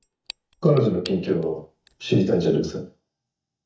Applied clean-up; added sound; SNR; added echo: neural mask model DeepFilterNet 3.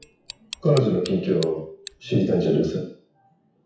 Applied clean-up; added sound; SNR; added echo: classical method WPE with log-MMSE.